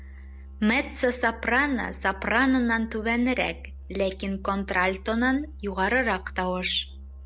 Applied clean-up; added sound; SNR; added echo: none; Musical instrument; 15 dB; none.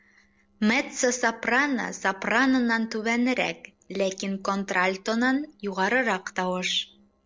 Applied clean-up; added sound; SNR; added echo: neural separator model SepFormer DNS4.